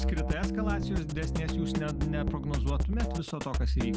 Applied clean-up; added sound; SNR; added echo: none; Drum kit; -4 dB; none.